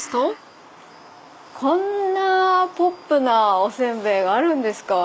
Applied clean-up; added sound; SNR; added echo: none; none; none; none.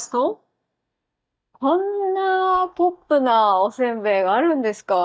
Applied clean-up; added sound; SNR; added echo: neural mask model DeepFilterNet 3.